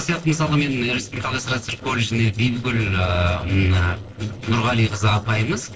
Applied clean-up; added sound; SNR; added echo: neural separator model SepFormer DNS4.